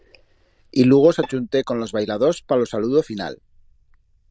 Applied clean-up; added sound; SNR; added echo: neural diffusion model UNIVERSE++.